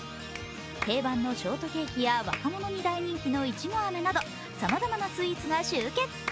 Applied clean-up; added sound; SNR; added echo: none; Clapping; 14 dB; none.